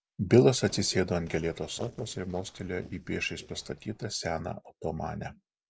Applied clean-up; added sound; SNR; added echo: neural separator model SepFormer DNS4.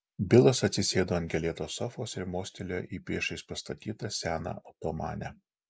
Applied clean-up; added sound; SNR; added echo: none; none; none; none.